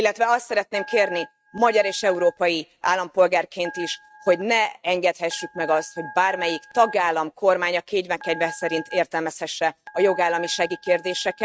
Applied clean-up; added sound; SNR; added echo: neural mask model RNNoise.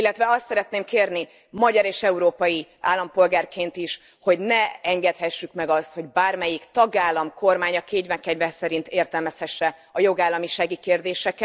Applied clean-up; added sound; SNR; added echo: none; none; none; none.